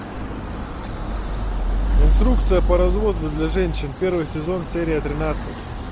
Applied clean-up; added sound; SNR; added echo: none; none; none; none.